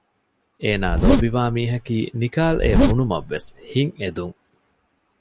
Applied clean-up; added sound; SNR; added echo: none; Zipper (clothing); -2 dB; none.